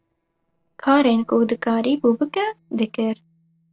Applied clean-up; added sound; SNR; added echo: neural separator model SepFormer DNS4.